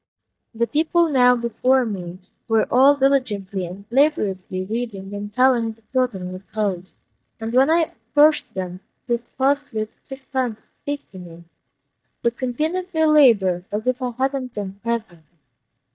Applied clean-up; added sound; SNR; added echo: neural mask model DeepFilterNet 3.